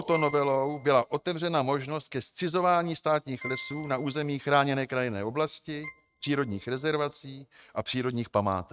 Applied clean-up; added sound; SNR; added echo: neural mask model RNNoise.